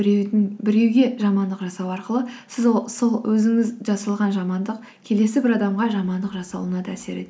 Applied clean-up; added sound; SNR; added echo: none; none; none; none.